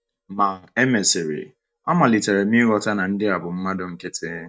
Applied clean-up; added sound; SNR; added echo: neural mask model DeepFilterNet 3.